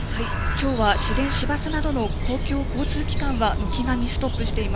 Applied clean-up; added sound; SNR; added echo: none; Bird; -3 dB; none.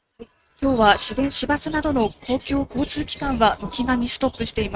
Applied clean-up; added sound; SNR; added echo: neural mask model RNNoise.